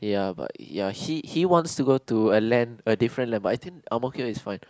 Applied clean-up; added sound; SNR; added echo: neural mask model Resemble Enhance denoiser.